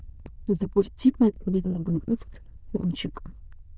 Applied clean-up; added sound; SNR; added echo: neural diffusion model UNIVERSE++.